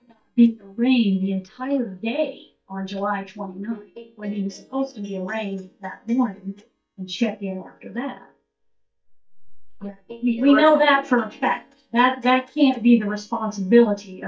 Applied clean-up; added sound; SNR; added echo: neural mask model DeepFilterNet 3.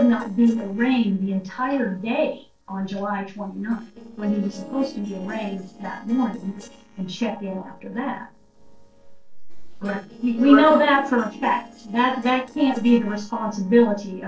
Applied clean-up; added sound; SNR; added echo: neural separator model SepFormer DNS4.